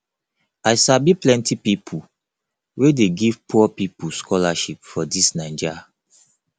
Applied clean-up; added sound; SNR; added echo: none; none; none; none.